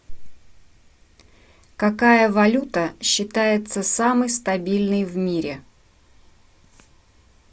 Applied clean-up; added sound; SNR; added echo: none; none; none; none.